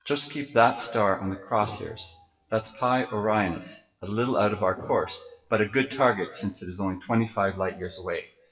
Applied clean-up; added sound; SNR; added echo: classical method WPE with log-MMSE.